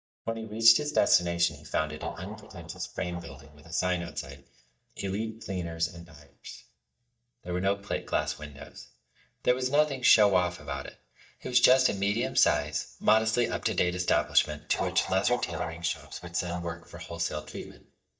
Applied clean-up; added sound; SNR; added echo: neural mask model DeepFilterNet 3.